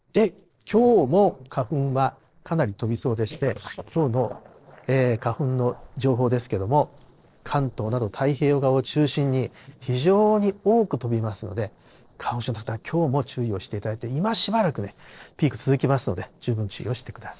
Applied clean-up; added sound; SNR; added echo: neural separator model SepFormer DNS4.